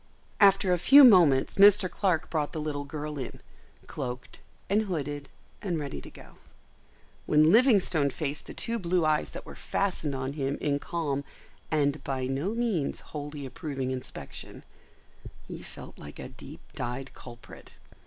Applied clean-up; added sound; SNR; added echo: none; none; none; none.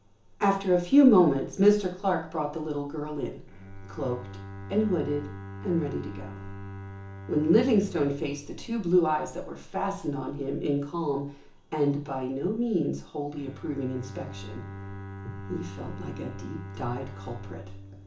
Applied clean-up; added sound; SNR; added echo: none; Bowed string instrument; 15 dB; reverberation time 0.7 s.